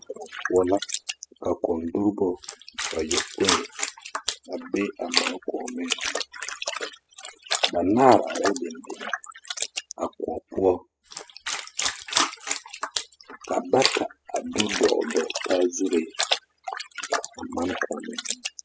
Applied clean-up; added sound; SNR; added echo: classical method spectral subtraction.